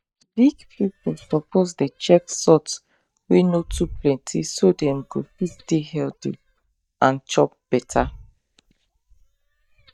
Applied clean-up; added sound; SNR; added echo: neural mask model DeepFilterNet 3.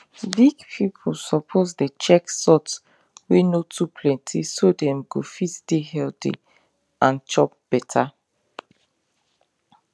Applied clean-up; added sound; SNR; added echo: none; none; none; none.